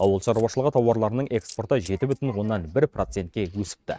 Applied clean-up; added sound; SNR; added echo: neural mask model RNNoise.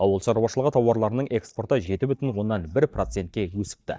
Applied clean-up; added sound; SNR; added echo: neural mask model DeepFilterNet 3.